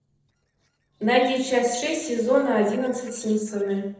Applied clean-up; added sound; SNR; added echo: neural separator model SepFormer DNS4.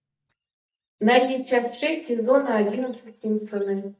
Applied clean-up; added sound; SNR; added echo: neural mask model DeepFilterNet 3.